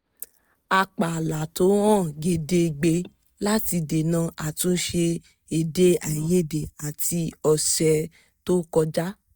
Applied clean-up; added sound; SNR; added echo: neural mask model DeepFilterNet 3.